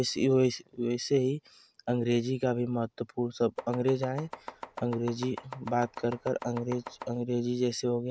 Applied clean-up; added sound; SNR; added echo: none; Domestic sounds, home sounds; 14 dB; none.